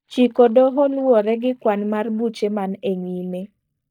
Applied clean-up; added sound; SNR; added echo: neural mask model DeepFilterNet 3.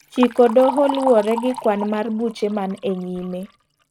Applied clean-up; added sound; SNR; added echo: neural mask model RNNoise.